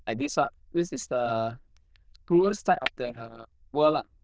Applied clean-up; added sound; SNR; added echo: neural diffusion model UNIVERSE++.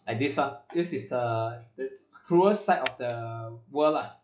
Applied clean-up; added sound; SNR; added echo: classical method log-MMSE.